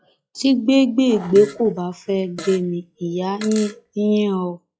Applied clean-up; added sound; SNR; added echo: classical method log-MMSE.